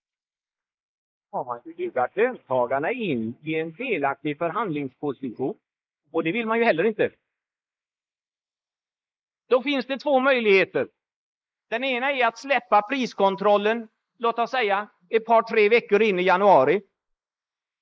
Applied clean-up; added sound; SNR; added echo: neural mask model Resemble Enhance denoiser.